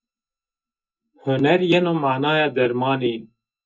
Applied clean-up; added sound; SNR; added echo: neural mask model DeepFilterNet 3.